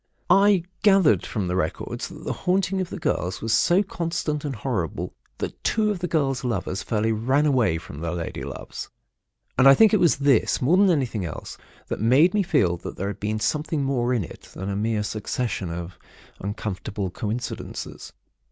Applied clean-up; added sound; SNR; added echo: none; none; none; none.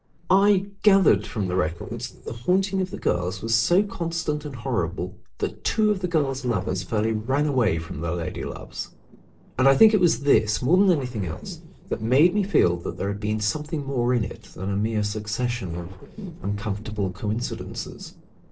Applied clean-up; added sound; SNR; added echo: neural separator model SepFormer DNS4.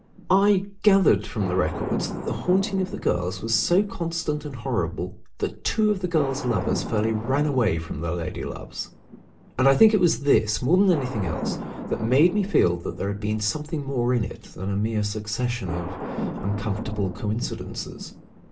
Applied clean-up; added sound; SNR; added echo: none; Thunder; 11 dB; reverberation time 0.3 s.